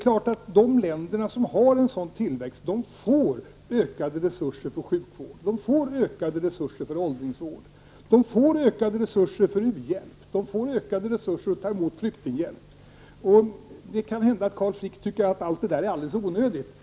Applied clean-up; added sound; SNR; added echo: none; none; none; none.